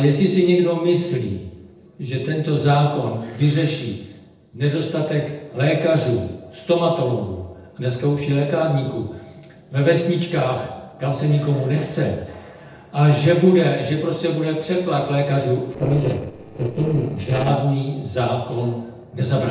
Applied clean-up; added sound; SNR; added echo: neural separator model SepFormer DNS4.